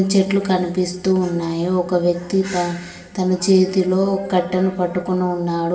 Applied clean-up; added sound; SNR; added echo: none; none; none; reverberation time 0.8 s.